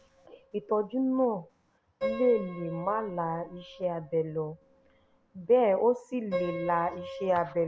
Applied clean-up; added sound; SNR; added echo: none; Piano; 11 dB; none.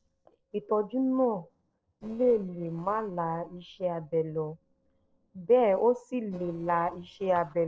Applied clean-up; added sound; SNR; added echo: neural separator model SepFormer DNS4.